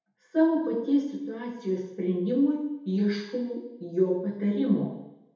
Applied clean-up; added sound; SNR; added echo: none; none; none; reverberation time 0.8 s.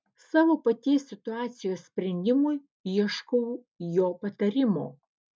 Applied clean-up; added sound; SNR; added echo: none; none; none; none.